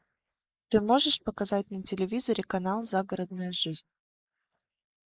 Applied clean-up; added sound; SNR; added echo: neural mask model Resemble Enhance denoiser.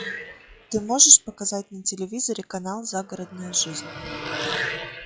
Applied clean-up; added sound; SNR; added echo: classical method log-MMSE.